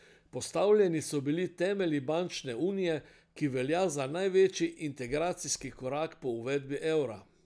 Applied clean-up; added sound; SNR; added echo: none; none; none; none.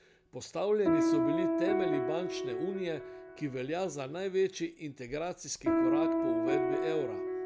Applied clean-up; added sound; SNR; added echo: none; Piano; -3 dB; none.